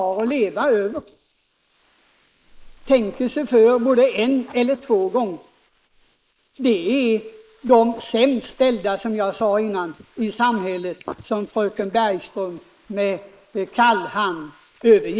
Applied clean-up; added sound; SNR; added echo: neural mask model Resemble Enhance denoiser.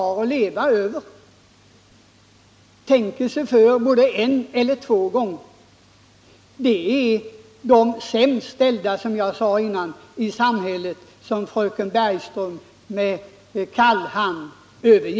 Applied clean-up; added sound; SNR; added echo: none; none; none; none.